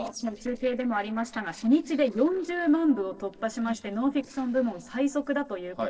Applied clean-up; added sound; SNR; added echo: neural separator model SepFormer DNS4.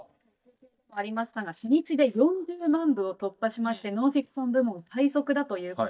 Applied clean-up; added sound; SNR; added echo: neural mask model DeepFilterNet 3.